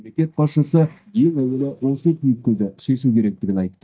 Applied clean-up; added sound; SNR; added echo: neural mask model DeepFilterNet 3.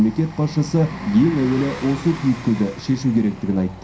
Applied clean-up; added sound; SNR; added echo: none; Bus; 14 dB; reverberation time 0.3 s.